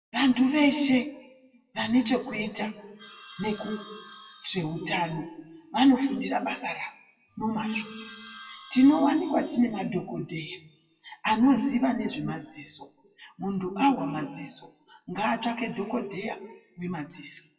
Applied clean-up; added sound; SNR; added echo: classical method WPE with log-MMSE.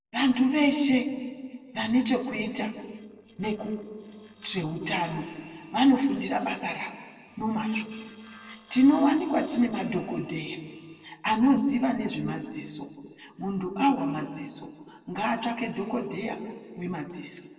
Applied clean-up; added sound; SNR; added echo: neural separator model SepFormer DNS4.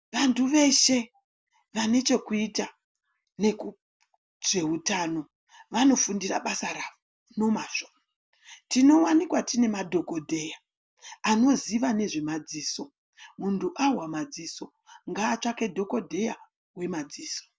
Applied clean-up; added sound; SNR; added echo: none; none; none; none.